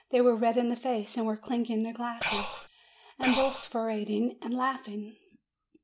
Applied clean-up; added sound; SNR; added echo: none; Breathing; 3 dB; none.